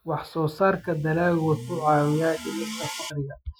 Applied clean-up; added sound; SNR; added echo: classical method Wiener filter.